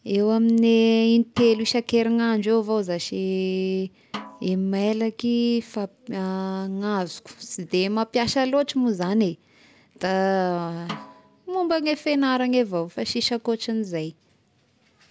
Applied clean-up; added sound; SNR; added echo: none; Snare drum; 18 dB; none.